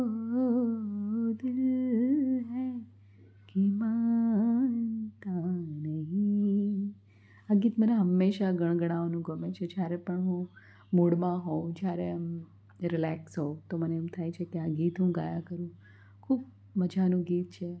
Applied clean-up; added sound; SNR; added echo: none; none; none; none.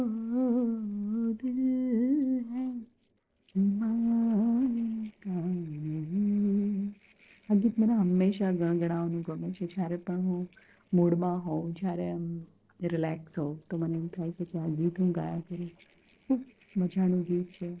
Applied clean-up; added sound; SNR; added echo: neural separator model SepFormer DNS4.